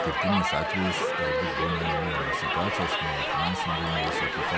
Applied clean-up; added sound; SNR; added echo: none; Crowd; -4 dB; none.